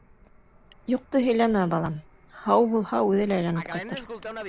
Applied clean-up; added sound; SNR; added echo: none; Fixed-wing aircraft, airplane; 16 dB; none.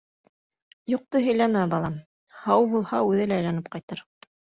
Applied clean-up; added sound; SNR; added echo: none; none; none; none.